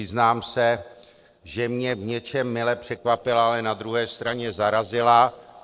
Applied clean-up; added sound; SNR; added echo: neural separator model SepFormer DNS4.